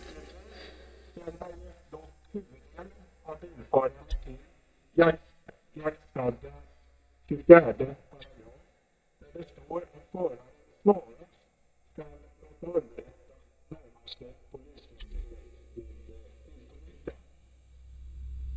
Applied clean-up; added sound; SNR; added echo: neural mask model DeepFilterNet 3.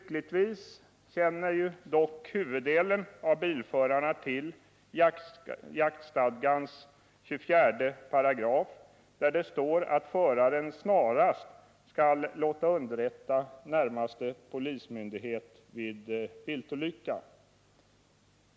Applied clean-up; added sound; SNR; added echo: none; none; none; none.